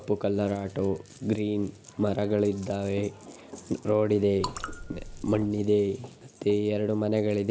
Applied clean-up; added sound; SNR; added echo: none; Raindrop / Drip; 11 dB; none.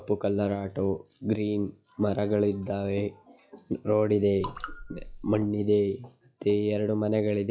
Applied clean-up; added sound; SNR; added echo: classical method log-MMSE.